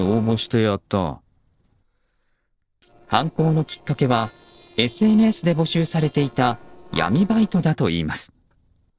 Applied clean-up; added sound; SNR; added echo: neural separator model SepFormer DNS4.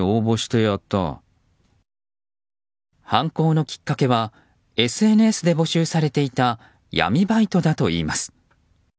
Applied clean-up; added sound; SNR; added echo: none; none; none; none.